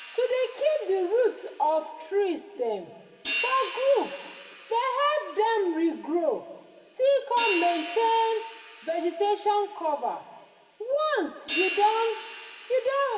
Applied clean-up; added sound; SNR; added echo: none; Hi-hat; 11 dB; reverberation time 1.3 s.